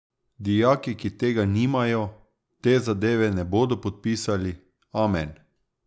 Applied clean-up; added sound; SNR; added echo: none; none; none; none.